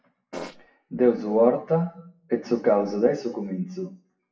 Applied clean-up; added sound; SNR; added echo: classical method WPE with log-MMSE.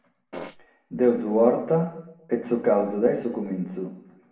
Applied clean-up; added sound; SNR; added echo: none; Fart; 12 dB; reverberation time 0.8 s.